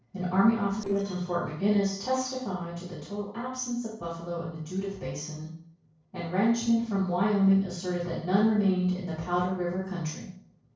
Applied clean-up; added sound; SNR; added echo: neural separator model SepFormer DNS4.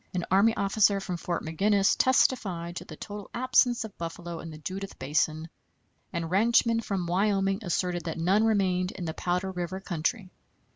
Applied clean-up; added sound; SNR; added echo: none; none; none; none.